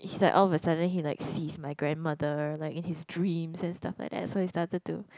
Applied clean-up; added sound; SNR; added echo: none; none; none; none.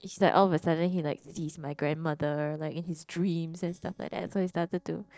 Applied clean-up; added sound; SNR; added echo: neural separator model SepFormer DNS4.